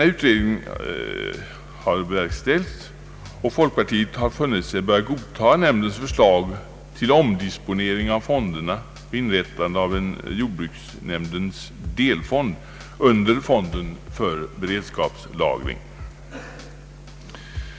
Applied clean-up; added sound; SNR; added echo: none; Drum kit; 17 dB; none.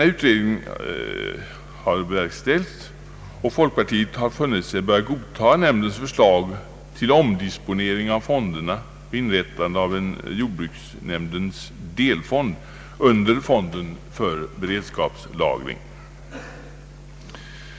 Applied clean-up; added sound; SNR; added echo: none; none; none; none.